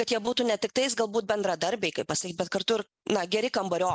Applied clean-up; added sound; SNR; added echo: none; none; none; none.